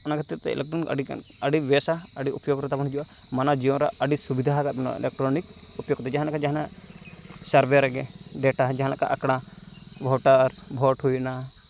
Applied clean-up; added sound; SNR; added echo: none; none; none; none.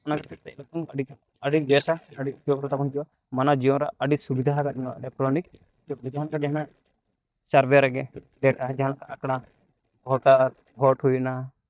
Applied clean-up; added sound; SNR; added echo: neural mask model DeepFilterNet 3.